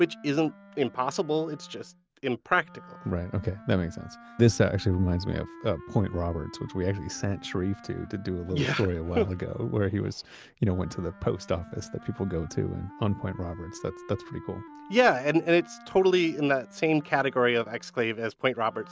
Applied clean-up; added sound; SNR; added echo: none; Wind instrument, woodwind instrument; 20 dB; none.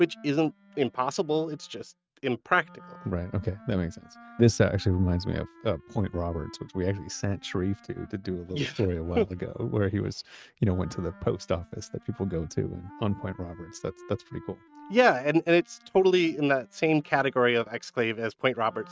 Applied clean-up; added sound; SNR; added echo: neural mask model RNNoise.